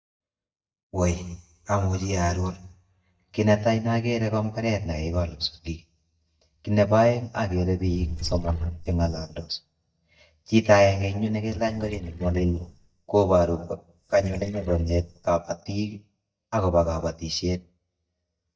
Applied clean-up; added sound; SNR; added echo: neural mask model DeepFilterNet 3.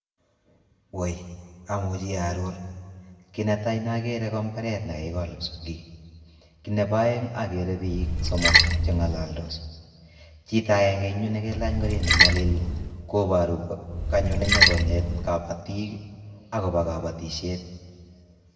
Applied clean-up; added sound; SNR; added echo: none; Splash, splatter; -5 dB; reverberation time 1.5 s.